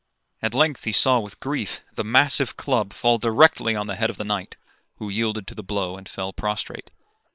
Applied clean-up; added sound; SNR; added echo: neural separator model SepFormer WHAM!.